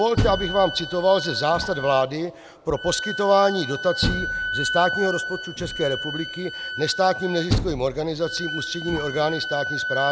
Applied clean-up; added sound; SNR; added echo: none; Wind instrument, woodwind instrument + Door; 5 dB; none.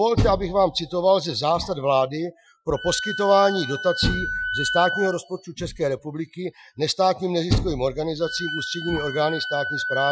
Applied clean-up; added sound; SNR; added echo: classical method Wiener filter.